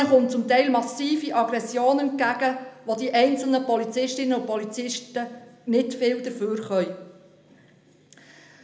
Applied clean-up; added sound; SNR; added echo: none; none; none; reverberation time 0.7 s.